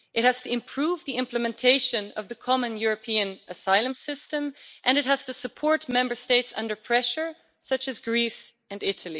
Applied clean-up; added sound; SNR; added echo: neural mask model Resemble Enhance denoiser.